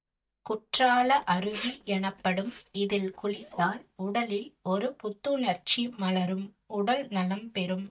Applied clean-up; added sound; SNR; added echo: neural mask model DeepFilterNet 3.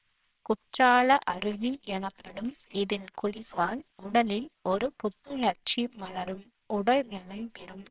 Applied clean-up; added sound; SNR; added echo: neural separator model SepFormer WHAMR!.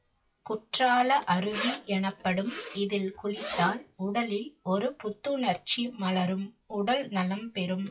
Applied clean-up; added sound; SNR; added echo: classical method WPE with log-MMSE.